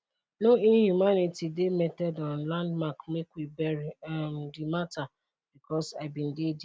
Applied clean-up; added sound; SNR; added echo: none; none; none; none.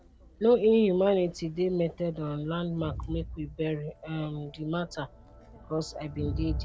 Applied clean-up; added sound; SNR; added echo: none; Crowd; 12 dB; none.